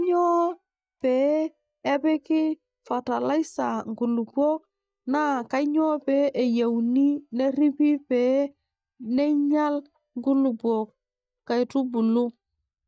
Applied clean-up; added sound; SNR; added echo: neural mask model DeepFilterNet 3.